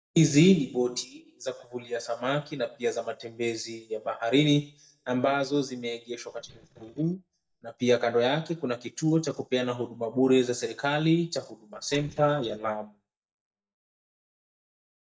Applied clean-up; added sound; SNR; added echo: neural mask model DeepFilterNet 3.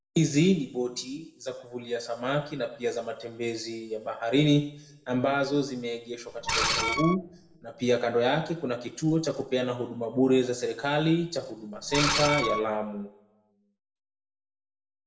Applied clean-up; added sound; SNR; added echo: none; Screech; 1 dB; reverberation time 0.6 s.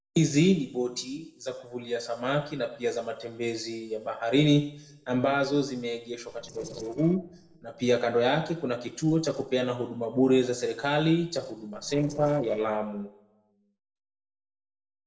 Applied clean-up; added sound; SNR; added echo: neural separator model SepFormer DNS4.